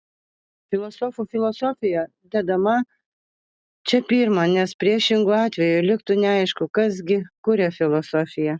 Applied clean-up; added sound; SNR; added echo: none; none; none; none.